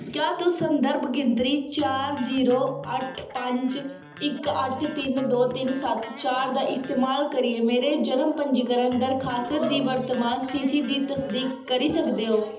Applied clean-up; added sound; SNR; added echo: none; Electric guitar; 17 dB; reverberation time 1.2 s.